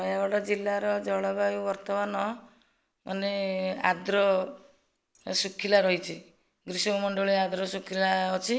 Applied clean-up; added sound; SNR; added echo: none; none; none; none.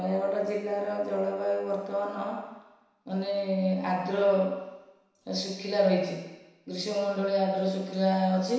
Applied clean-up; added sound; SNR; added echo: none; none; none; reverberation time 1.0 s.